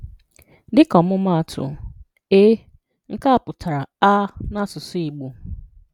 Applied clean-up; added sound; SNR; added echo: none; none; none; none.